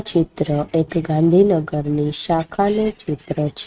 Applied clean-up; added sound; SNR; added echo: neural mask model RNNoise.